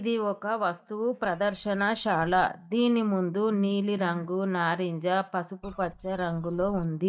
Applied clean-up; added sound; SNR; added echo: neural mask model DeepFilterNet 3.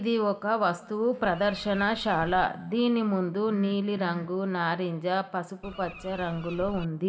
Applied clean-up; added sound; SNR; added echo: none; Bird; 15 dB; reverberation time 2.2 s.